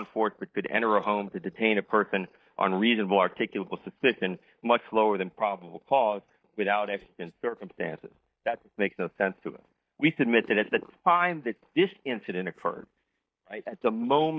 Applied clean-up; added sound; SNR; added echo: neural mask model DeepFilterNet 3.